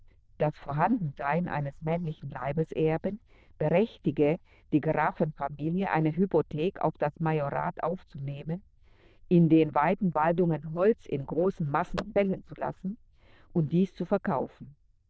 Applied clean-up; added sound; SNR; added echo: neural diffusion model UNIVERSE++.